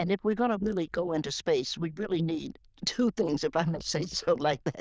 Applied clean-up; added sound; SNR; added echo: neural diffusion model UNIVERSE++.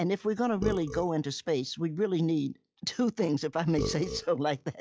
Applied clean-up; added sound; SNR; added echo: classical method log-MMSE.